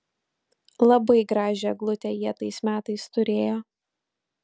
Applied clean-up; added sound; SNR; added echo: none; none; none; none.